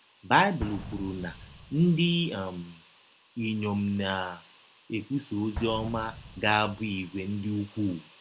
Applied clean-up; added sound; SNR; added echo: none; Explosion; 16 dB; none.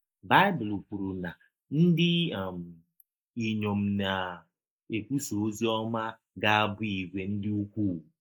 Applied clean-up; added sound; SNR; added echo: neural mask model Resemble Enhance denoiser.